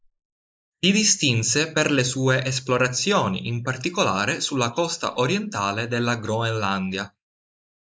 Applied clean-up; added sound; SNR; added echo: neural mask model Resemble Enhance denoiser.